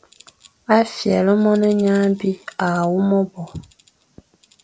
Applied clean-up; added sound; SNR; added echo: none; none; none; none.